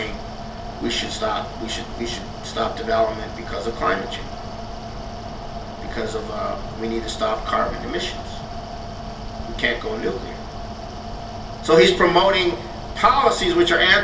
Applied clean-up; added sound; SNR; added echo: none; Mechanical fan; 8 dB; reverberation time 1.9 s.